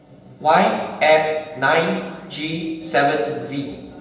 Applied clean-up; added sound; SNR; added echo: none; none; none; reverberation time 1.4 s.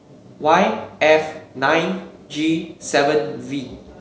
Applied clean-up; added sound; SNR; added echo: none; none; none; none.